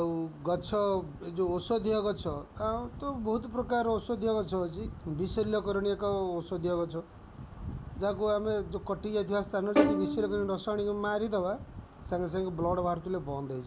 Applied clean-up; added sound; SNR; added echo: none; Bowed string instrument; 1 dB; none.